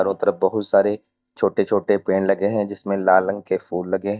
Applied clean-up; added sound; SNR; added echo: neural mask model DeepFilterNet 3.